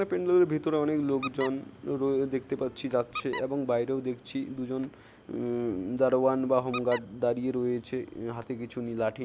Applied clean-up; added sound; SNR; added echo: none; Squeak; 13 dB; none.